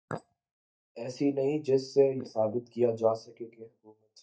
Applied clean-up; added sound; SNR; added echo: neural mask model DeepFilterNet 3.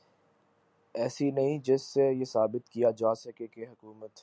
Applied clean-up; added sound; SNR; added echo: none; none; none; none.